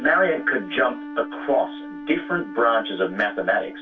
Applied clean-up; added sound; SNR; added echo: none; Wind instrument, woodwind instrument; 12 dB; reverberation time 0.1 s.